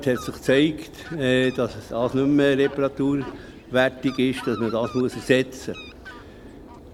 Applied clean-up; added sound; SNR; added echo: none; Fowl; 17 dB; none.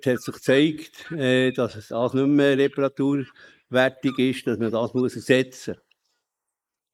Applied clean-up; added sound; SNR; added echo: neural mask model Resemble Enhance denoiser.